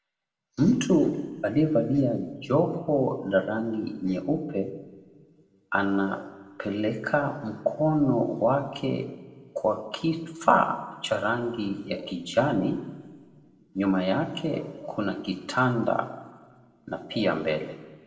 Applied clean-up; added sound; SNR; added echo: none; none; none; reverberation time 1.0 s.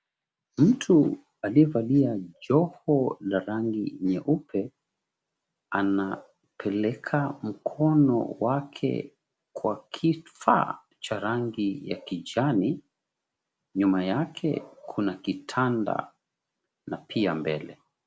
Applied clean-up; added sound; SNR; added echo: none; none; none; none.